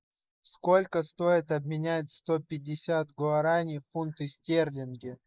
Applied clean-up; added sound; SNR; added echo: neural mask model Resemble Enhance denoiser.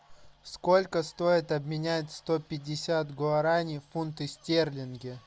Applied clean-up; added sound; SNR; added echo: none; none; none; none.